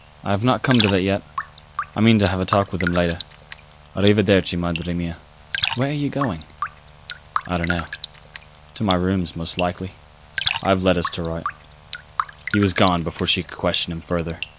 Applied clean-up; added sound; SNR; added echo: none; Raindrop; 9 dB; none.